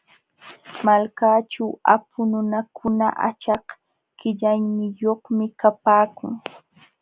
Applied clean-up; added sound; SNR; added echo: none; none; none; none.